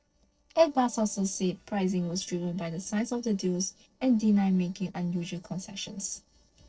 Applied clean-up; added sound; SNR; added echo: neural separator model SepFormer DNS4.